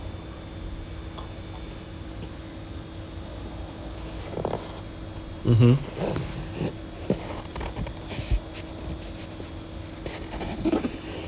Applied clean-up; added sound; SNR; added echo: none; none; none; none.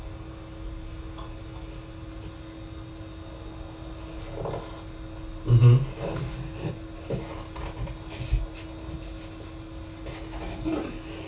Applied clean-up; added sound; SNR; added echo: none; none; none; reverberation time 0.2 s.